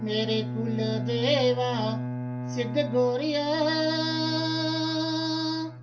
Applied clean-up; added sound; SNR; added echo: none; Bowed string instrument; 6 dB; reverberation time 0.2 s.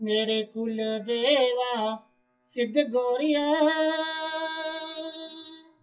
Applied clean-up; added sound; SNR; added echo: classical method WPE with log-MMSE.